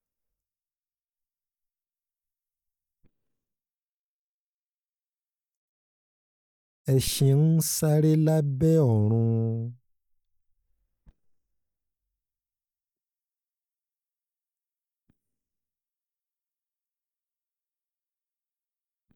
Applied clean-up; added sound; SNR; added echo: neural mask model DeepFilterNet 3.